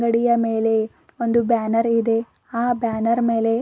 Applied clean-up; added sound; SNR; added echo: none; none; none; none.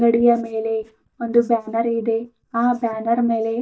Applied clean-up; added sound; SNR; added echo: neural mask model DeepFilterNet 3.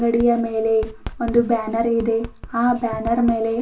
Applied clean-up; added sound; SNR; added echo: none; Writing; 15 dB; reverberation time 0.2 s.